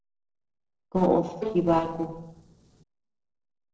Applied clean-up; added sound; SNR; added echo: neural separator model SepFormer DNS4.